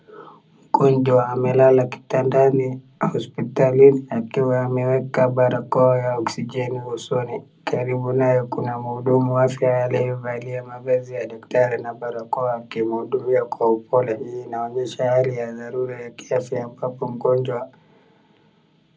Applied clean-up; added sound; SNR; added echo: none; none; none; reverberation time 0.4 s.